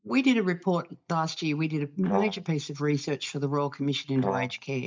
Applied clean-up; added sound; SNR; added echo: neural mask model DeepFilterNet 3.